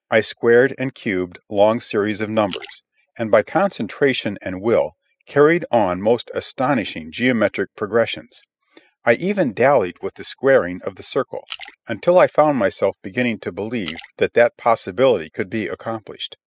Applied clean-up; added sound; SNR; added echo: classical method spectral subtraction.